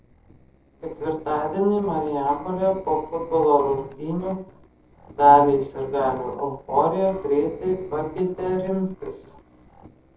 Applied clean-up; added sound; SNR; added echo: neural separator model SepFormer DNS4.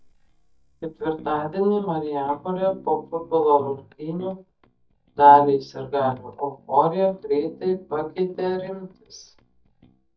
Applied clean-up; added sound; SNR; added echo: neural mask model DeepFilterNet 3.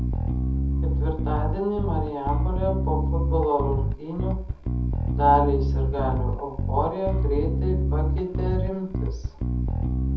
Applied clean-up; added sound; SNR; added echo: none; Bass guitar; -4 dB; reverberation time 0.7 s.